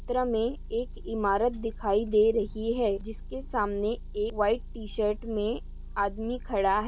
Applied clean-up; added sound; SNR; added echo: none; Motor vehicle (road) / Engine; 11 dB; none.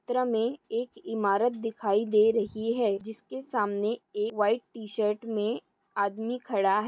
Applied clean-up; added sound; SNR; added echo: none; none; none; none.